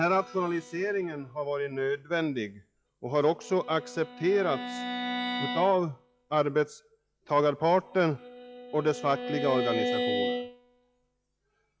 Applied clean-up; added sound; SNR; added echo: classical method log-MMSE.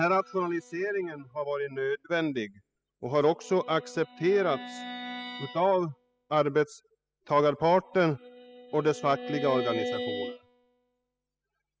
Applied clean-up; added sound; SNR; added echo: classical method spectral subtraction.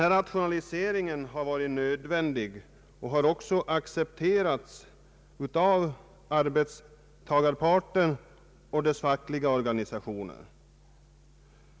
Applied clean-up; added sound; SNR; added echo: none; none; none; none.